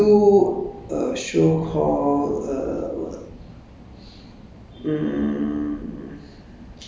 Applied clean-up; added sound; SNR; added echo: none; none; none; none.